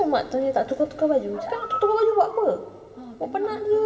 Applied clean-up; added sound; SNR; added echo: none; Animal; 11 dB; reverberation time 2.6 s.